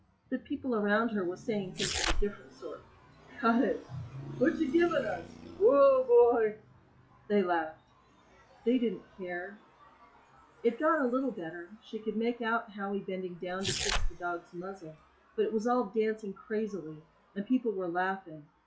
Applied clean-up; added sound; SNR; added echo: classical method log-MMSE.